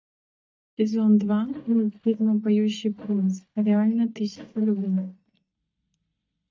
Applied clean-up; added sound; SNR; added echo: neural mask model DeepFilterNet 3.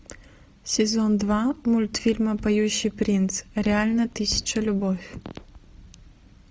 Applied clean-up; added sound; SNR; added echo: none; none; none; none.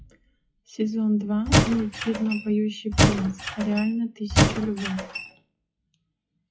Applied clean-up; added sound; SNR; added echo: classical method WPE with log-MMSE.